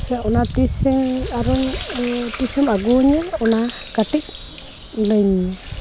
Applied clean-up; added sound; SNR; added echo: none; Sink (filling or washing) + Wind chime; 10 dB; none.